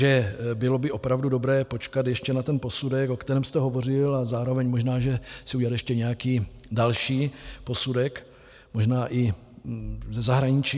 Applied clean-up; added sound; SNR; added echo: none; none; none; none.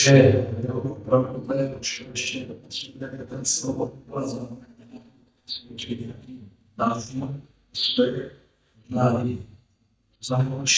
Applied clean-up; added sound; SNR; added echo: neural mask model DeepFilterNet 3.